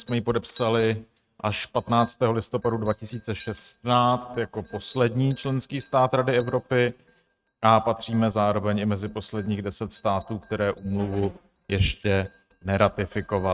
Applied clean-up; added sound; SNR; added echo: neural mask model RNNoise.